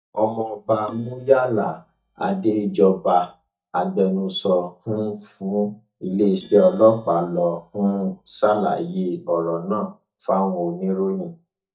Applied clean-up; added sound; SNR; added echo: neural mask model DeepFilterNet 3.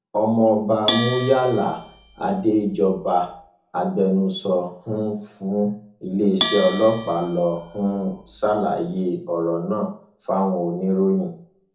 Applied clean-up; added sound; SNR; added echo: none; Bell; 9 dB; reverberation time 0.7 s.